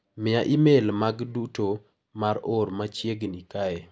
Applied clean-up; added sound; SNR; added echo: none; none; none; none.